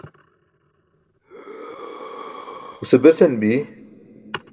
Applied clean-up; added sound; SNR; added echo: none; Breathing; 17 dB; reverberation time 1.6 s.